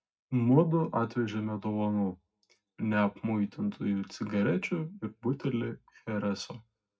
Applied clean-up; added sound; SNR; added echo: none; none; none; reverberation time 0.4 s.